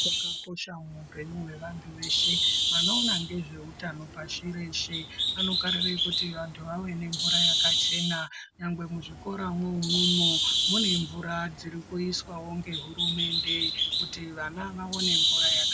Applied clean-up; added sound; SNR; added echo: none; Bird; -5 dB; none.